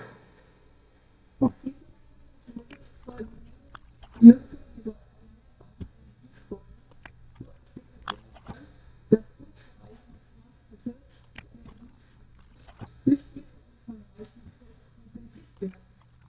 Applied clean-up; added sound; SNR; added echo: neural mask model DeepFilterNet 3.